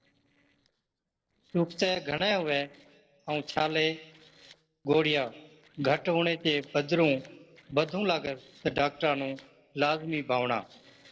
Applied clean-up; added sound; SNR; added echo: neural separator model SepFormer DNS4.